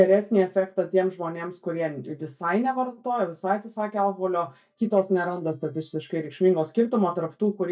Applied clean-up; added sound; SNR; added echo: neural mask model DeepFilterNet 3.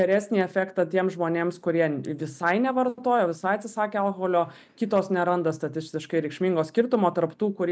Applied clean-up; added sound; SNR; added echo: none; none; none; none.